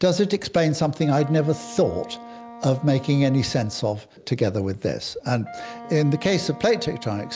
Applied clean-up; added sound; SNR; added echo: none; Wind instrument, woodwind instrument; 18 dB; none.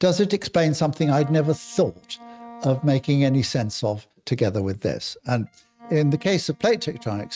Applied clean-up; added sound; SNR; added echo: neural mask model RNNoise.